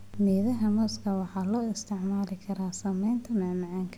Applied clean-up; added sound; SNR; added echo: none; none; none; none.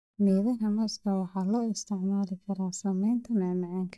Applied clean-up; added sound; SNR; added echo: neural mask model DeepFilterNet 3.